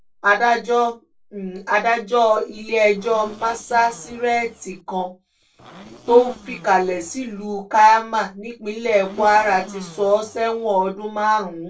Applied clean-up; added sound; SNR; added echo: neural separator model SepFormer DNS4.